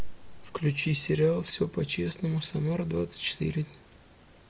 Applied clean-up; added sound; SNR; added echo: none; none; none; none.